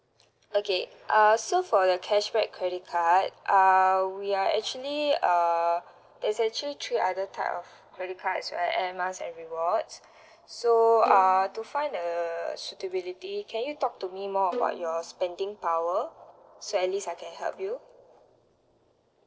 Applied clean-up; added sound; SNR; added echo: neural separator model SepFormer DNS4.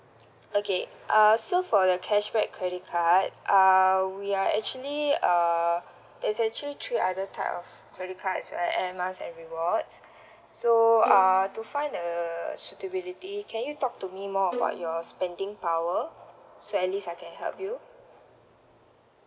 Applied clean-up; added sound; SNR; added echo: none; Bowed string instrument; 11 dB; none.